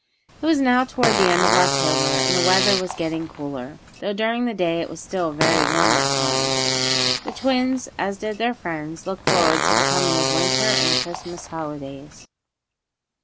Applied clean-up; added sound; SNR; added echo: none; Fart; -2 dB; none.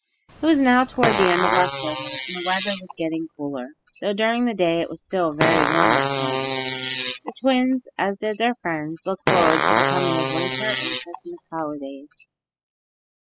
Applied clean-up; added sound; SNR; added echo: classical method spectral subtraction.